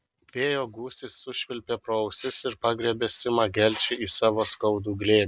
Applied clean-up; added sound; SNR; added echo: none; none; none; none.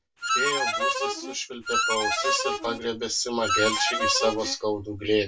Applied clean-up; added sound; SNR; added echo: none; Harmonica; -2 dB; reverberation time 0.1 s.